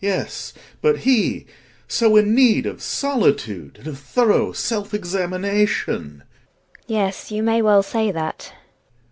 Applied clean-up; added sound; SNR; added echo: none; none; none; none.